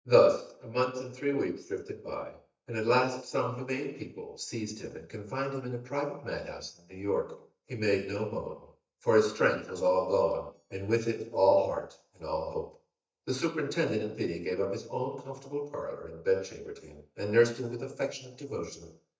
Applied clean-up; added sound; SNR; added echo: neural mask model DeepFilterNet 3.